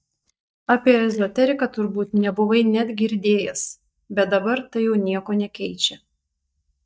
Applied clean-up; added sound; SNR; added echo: neural mask model DeepFilterNet 3.